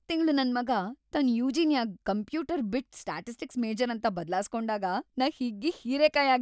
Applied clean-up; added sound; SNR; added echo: none; none; none; none.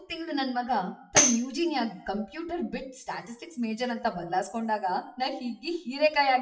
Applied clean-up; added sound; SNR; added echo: classical method WPE with log-MMSE.